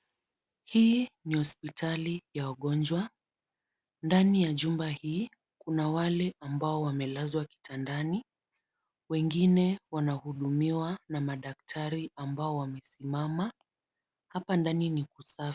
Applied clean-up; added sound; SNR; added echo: none; none; none; none.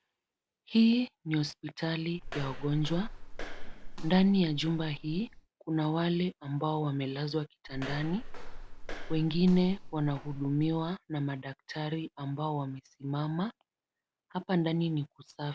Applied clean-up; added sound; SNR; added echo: none; Walk, footsteps; 6 dB; none.